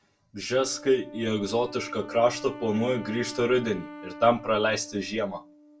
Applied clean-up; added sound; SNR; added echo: none; Wind instrument, woodwind instrument; 16 dB; reverberation time 0.2 s.